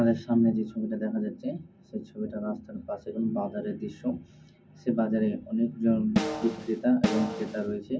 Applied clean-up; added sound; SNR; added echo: none; Snare drum; 2 dB; reverberation time 0.3 s.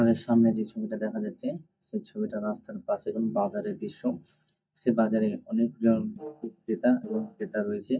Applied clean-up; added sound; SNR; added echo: neural mask model DeepFilterNet 3.